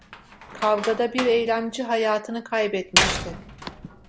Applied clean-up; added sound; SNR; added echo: none; Slam; 4 dB; none.